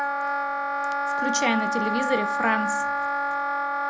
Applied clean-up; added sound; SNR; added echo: none; Wind instrument, woodwind instrument; -4 dB; none.